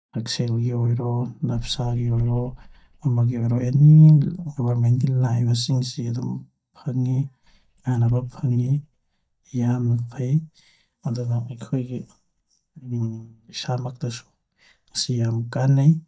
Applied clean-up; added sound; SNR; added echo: neural mask model DeepFilterNet 3.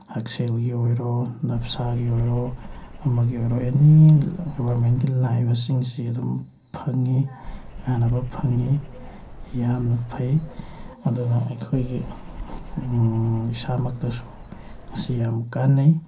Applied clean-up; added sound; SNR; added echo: none; Bird vocalization, bird call, bird song; 14 dB; reverberation time 0.3 s.